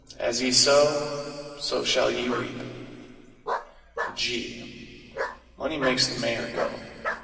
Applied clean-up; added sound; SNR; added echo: none; Bark; 9 dB; reverberation time 2.6 s.